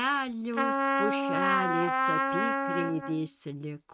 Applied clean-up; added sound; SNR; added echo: neural mask model RNNoise.